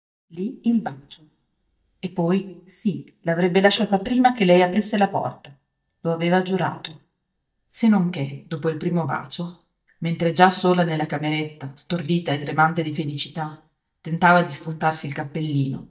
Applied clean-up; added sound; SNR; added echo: neural mask model DeepFilterNet 3.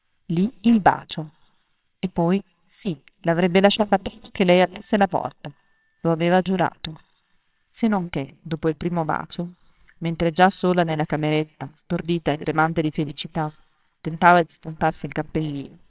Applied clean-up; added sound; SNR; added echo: neural separator model SepFormer WHAMR!.